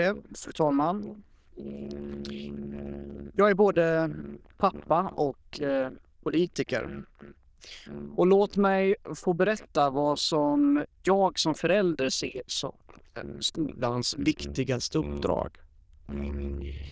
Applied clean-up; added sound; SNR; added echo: neural diffusion model UNIVERSE++.